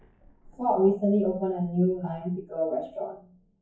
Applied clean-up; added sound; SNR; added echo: classical method WPE with log-MMSE.